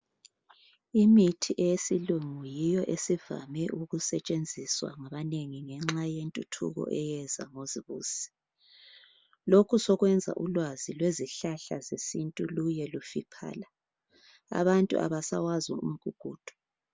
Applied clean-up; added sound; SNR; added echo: none; none; none; none.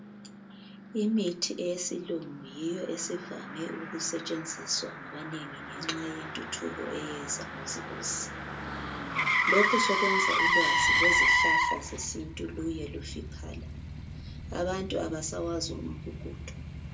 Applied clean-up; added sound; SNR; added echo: none; Motor vehicle (road); -3 dB; reverberation time 0.2 s.